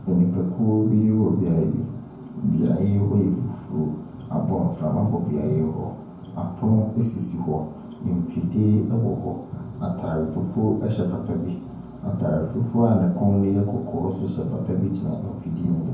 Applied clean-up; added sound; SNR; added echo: none; none; none; reverberation time 0.9 s.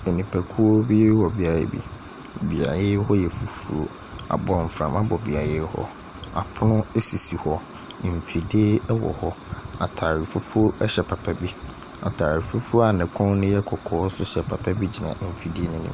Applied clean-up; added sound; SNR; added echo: none; none; none; none.